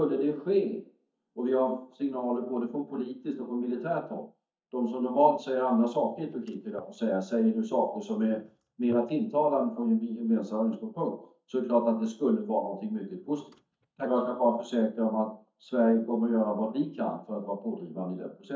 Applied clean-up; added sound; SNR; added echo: neural mask model DeepFilterNet 3.